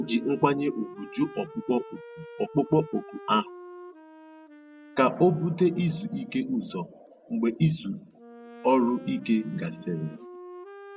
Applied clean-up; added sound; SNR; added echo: none; Wind instrument, woodwind instrument; 18 dB; none.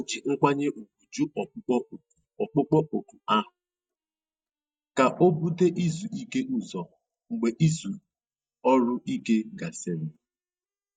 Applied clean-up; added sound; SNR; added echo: neural mask model DeepFilterNet 3.